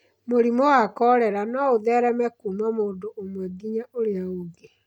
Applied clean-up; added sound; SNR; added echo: none; none; none; none.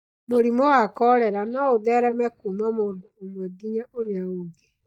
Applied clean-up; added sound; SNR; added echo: neural mask model DeepFilterNet 3.